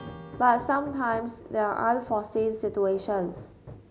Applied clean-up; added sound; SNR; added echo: none; Hammer + Strum; 19 dB; none.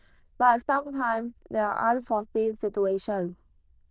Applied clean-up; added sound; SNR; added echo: neural diffusion model UNIVERSE++.